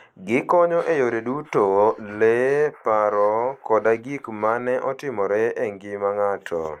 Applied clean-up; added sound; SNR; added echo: neural mask model Resemble Enhance denoiser.